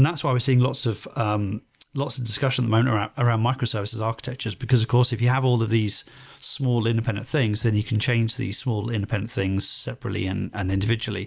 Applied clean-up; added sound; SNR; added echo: none; none; none; none.